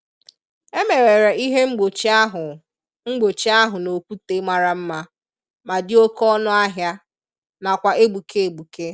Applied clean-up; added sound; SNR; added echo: none; none; none; none.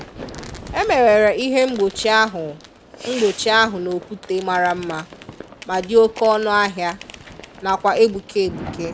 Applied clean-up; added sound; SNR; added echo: none; Fireworks; 17 dB; none.